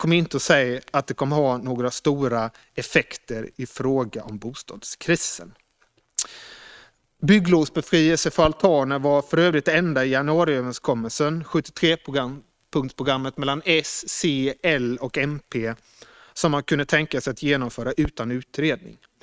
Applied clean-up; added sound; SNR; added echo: neural mask model RNNoise.